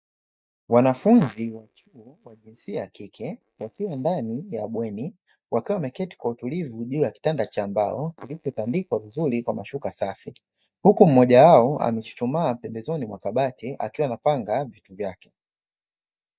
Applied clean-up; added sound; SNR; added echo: neural mask model DeepFilterNet 3.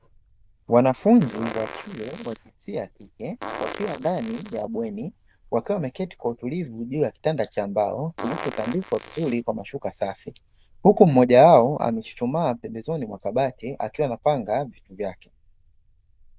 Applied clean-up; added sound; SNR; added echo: neural diffusion model UNIVERSE++.